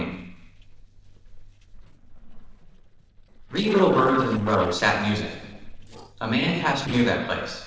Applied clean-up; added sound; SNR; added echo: neural separator model SepFormer DNS4.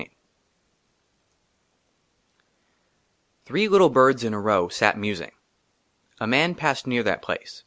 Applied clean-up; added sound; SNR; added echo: none; none; none; none.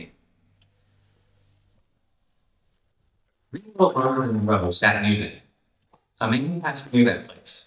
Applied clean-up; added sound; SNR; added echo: neural mask model DeepFilterNet 3.